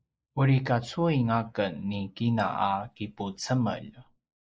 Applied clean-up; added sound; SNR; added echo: neural mask model Resemble Enhance denoiser.